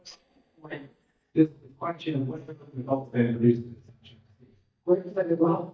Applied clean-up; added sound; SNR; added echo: neural mask model DeepFilterNet 3.